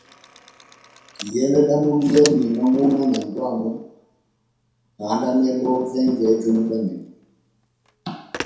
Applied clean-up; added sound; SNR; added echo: none; Telephone; 18 dB; reverberation time 0.7 s.